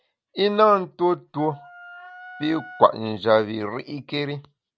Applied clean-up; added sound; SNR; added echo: none; Wind instrument, woodwind instrument; 19 dB; none.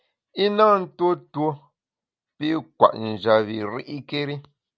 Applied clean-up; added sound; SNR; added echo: none; none; none; none.